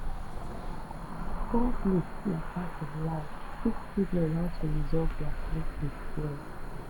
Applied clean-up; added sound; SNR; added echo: none; Cricket / Motor vehicle (road); -2 dB; none.